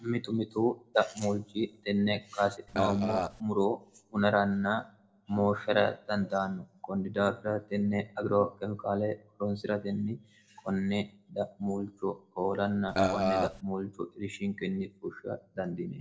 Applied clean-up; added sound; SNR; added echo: neural separator model SepFormer DNS4.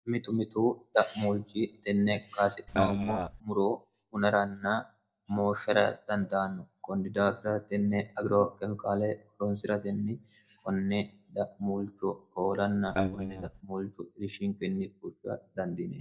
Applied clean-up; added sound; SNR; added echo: neural mask model DeepFilterNet 3.